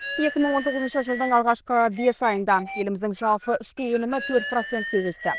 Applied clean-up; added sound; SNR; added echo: neural diffusion model UNIVERSE++.